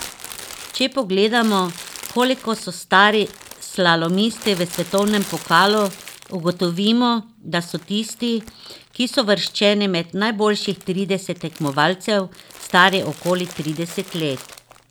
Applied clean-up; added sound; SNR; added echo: none; Crumpling, crinkling; 18 dB; none.